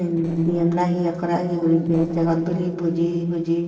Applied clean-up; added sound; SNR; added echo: neural separator model SepFormer DNS4.